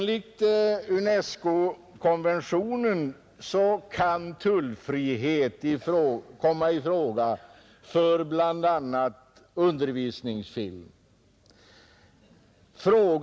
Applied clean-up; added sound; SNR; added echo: none; none; none; none.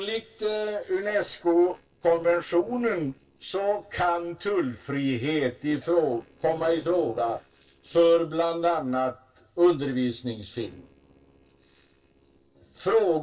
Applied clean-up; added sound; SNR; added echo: neural separator model SepFormer DNS4.